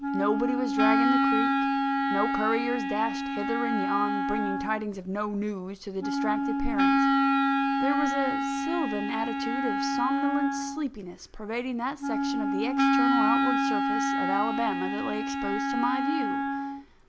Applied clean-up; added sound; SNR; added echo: none; Wind instrument, woodwind instrument; -5 dB; none.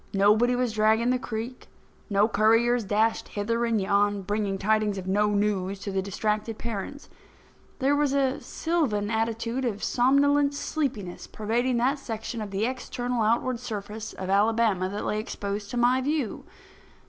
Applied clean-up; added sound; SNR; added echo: none; none; none; none.